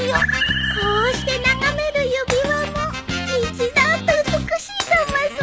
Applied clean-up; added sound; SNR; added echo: none; Shatter; 18 dB; none.